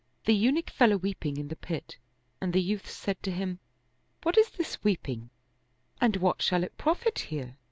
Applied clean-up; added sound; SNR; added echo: none; none; none; none.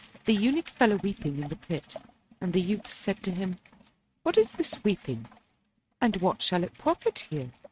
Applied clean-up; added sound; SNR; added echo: neural mask model RNNoise.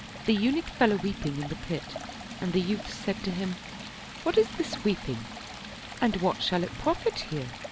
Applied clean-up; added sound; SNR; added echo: none; Stream; 10 dB; none.